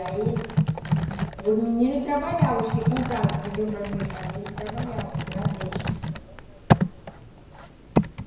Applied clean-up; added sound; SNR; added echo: none; Typing; -2 dB; reverberation time 1.0 s.